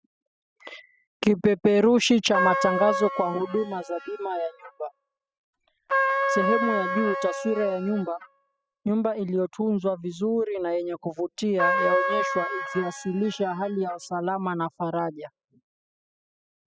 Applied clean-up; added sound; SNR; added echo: classical method spectral subtraction.